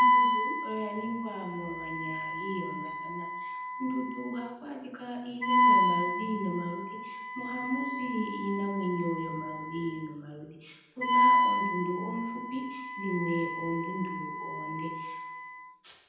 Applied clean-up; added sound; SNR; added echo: none; Wind instrument, woodwind instrument; -5 dB; reverberation time 0.9 s.